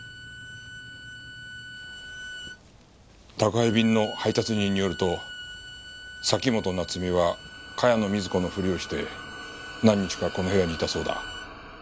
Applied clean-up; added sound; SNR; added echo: none; Bowed string instrument; 15 dB; none.